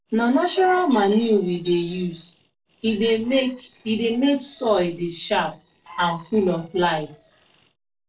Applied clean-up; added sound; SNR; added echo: neural separator model SepFormer DNS4.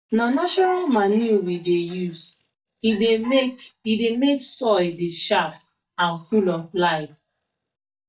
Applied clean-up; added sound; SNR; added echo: neural mask model DeepFilterNet 3.